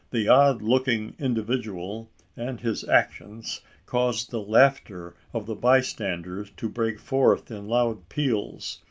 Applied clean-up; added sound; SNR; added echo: none; none; none; none.